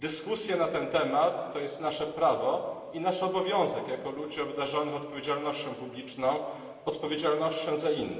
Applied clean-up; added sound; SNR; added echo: none; none; none; reverberation time 2.4 s.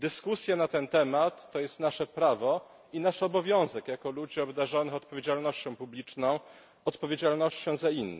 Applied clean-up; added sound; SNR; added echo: none; none; none; none.